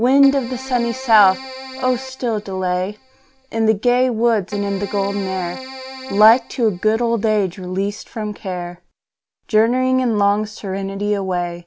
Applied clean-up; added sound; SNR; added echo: none; Keyboard (musical); 15 dB; none.